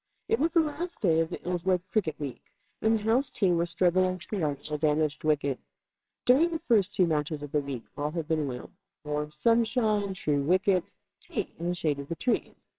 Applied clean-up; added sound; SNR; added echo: neural separator model SepFormer WHAMR!.